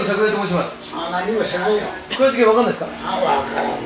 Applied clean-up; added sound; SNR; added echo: none; none; none; none.